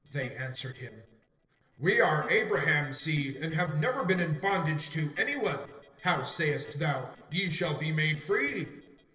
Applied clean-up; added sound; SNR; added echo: neural separator model SepFormer DNS4.